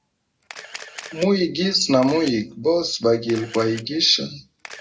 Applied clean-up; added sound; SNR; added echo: none; Camera; 19 dB; reverberation time 0.2 s.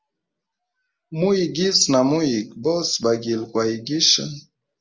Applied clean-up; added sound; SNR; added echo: none; none; none; none.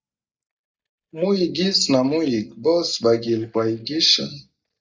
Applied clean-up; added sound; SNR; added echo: neural mask model DeepFilterNet 3.